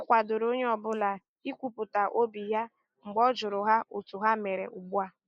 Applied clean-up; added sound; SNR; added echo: neural mask model Resemble Enhance denoiser.